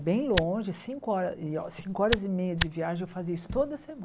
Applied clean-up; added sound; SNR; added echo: none; Tick; 2 dB; none.